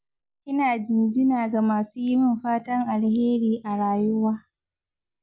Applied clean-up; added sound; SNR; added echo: none; none; none; none.